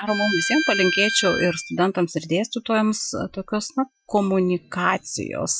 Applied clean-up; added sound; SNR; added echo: classical method Wiener filter.